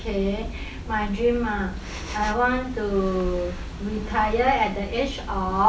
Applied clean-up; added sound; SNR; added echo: none; none; none; none.